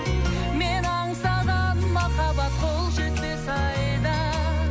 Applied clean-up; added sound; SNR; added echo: none; none; none; none.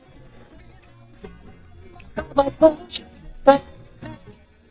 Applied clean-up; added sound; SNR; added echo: neural mask model DeepFilterNet 3.